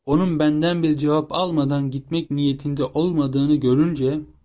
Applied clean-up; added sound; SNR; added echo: none; none; none; none.